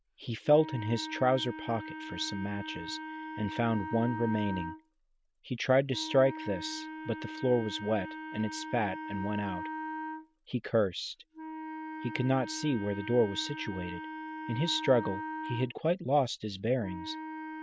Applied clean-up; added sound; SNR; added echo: none; Wind instrument, woodwind instrument; 9 dB; none.